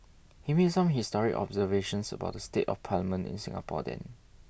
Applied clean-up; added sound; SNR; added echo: none; none; none; none.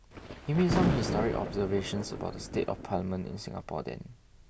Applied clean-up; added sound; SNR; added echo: none; Thunder; 3 dB; none.